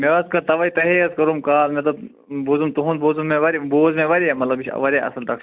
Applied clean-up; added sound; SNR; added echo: none; none; none; none.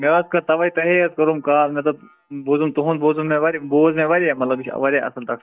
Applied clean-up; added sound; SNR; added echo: neural mask model DeepFilterNet 3.